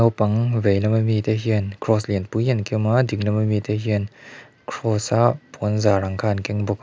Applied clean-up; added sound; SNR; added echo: none; none; none; none.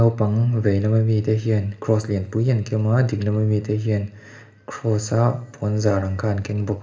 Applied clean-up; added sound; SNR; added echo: none; none; none; reverberation time 1.2 s.